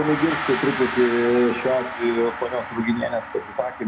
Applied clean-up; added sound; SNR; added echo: none; Gong; 8 dB; reverberation time 0.4 s.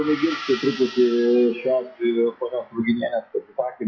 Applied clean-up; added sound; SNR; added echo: classical method WPE with log-MMSE.